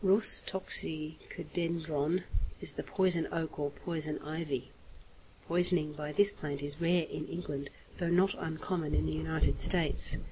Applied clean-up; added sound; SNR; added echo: none; none; none; none.